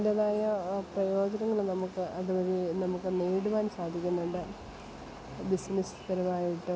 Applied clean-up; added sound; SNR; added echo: none; Piano; 20 dB; none.